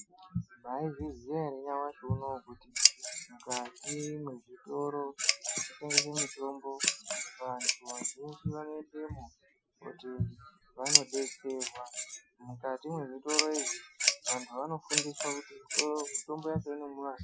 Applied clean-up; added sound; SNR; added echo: classical method Wiener filter.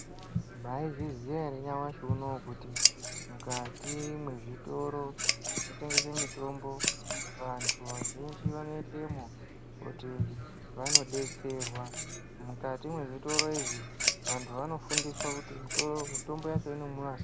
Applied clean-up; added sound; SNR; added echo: none; Scissors; -3 dB; none.